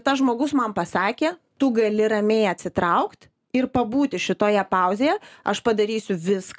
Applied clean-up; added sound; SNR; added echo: none; none; none; none.